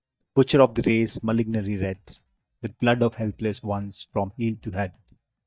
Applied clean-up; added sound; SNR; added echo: neural mask model DeepFilterNet 3.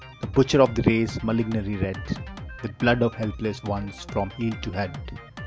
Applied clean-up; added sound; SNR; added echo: none; Drum kit; 13 dB; none.